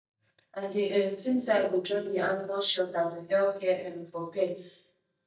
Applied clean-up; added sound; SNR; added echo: neural mask model DeepFilterNet 3.